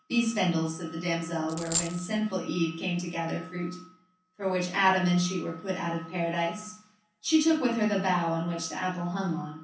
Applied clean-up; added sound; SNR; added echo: none; Coin (dropping); 4 dB; reverberation time 0.6 s.